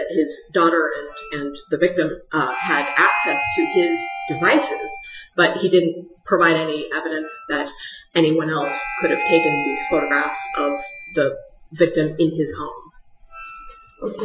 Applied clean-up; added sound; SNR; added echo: classical method Wiener filter.